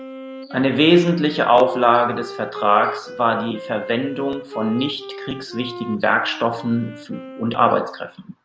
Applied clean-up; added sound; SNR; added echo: none; Wind instrument, woodwind instrument; 14 dB; none.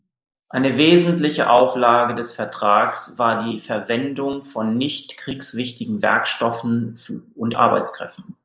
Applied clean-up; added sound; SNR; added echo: neural mask model Resemble Enhance denoiser.